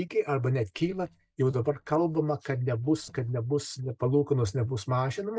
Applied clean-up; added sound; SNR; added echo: neural mask model DeepFilterNet 3.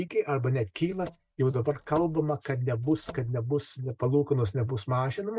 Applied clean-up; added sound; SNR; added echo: neural mask model RNNoise.